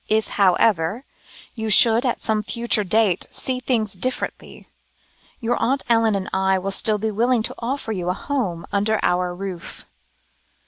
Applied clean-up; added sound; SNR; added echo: none; none; none; none.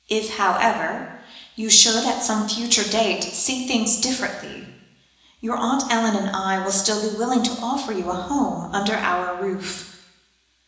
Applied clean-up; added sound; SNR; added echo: none; none; none; reverberation time 1.0 s.